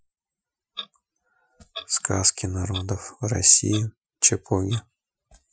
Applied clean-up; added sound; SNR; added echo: classical method Wiener filter.